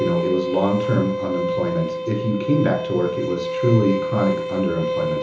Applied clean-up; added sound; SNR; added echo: none; Bowed string instrument; 3 dB; reverberation time 0.7 s.